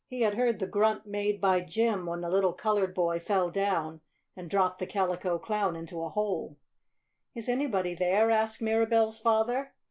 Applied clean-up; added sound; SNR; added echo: none; none; none; none.